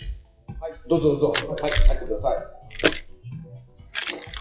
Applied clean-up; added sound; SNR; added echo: classical method WPE with log-MMSE.